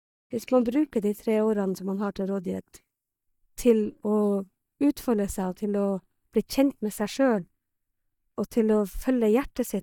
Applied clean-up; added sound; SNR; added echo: neural mask model DeepFilterNet 3.